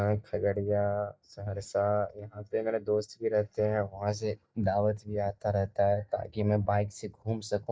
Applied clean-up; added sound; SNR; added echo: neural mask model DeepFilterNet 3.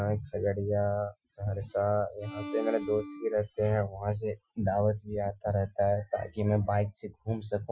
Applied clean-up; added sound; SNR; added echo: classical method Wiener filter.